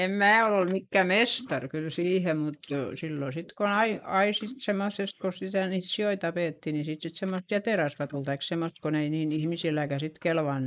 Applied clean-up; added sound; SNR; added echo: neural mask model Resemble Enhance denoiser.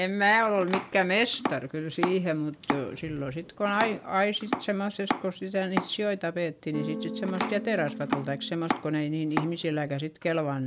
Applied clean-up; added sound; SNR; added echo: none; Electric guitar / Strum + Domestic sounds, home sounds; 6 dB; none.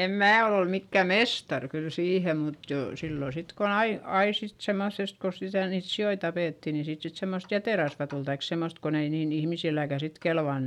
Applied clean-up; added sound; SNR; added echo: none; none; none; none.